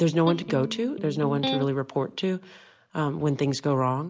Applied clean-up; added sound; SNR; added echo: none; Electric guitar; 7 dB; none.